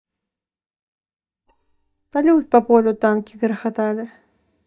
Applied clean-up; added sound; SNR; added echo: neural mask model DeepFilterNet 3.